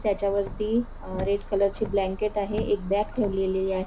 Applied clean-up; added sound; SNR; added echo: none; Car; 10 dB; none.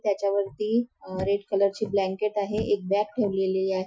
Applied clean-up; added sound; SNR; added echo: classical method Wiener filter.